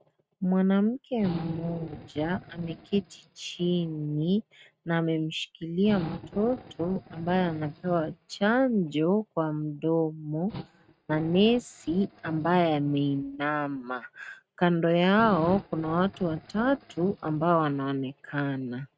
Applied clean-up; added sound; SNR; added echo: neural mask model RNNoise.